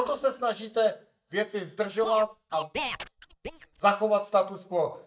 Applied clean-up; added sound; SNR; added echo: neural mask model DeepFilterNet 3.